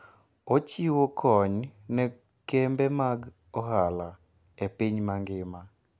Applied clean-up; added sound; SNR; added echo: none; none; none; none.